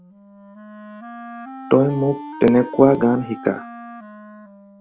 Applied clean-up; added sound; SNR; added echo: none; Wind instrument, woodwind instrument; 15 dB; none.